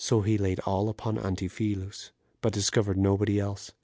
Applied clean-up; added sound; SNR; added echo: none; none; none; none.